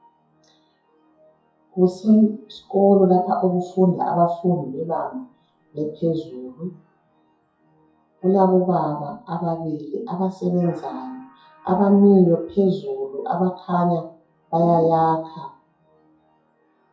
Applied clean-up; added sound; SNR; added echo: classical method WPE with log-MMSE.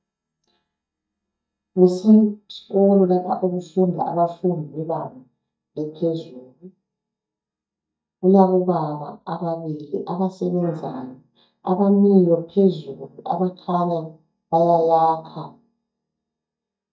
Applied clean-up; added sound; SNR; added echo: neural mask model DeepFilterNet 3.